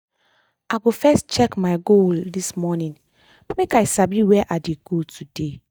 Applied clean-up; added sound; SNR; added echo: neural mask model DeepFilterNet 3.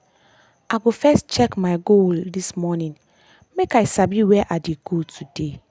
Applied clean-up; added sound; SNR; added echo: none; none; none; none.